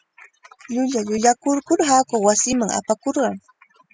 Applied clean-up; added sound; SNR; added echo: classical method spectral subtraction.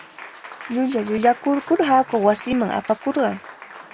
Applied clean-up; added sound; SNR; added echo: none; Applause; 18 dB; none.